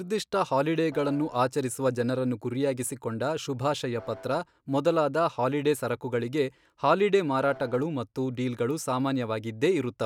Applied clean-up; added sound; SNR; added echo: none; Piano; 19 dB; none.